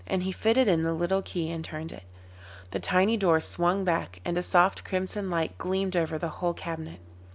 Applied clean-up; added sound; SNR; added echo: none; none; none; none.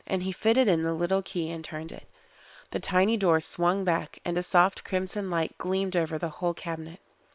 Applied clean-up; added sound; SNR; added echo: neural separator model SepFormer WHAM!.